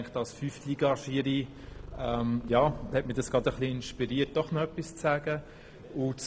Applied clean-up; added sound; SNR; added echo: none; Purr; 16 dB; none.